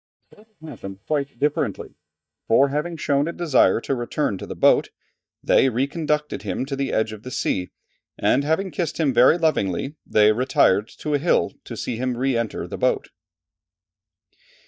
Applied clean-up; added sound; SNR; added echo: neural mask model DeepFilterNet 3.